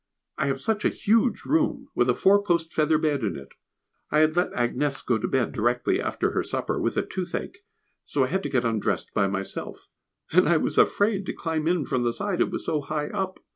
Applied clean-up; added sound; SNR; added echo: none; none; none; none.